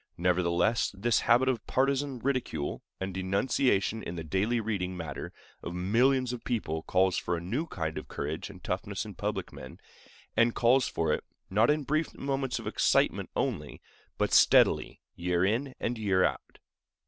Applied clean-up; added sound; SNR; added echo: none; none; none; none.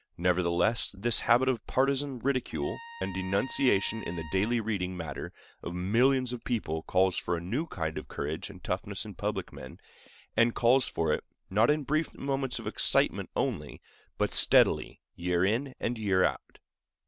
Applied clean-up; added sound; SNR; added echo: none; Trumpet; 16 dB; none.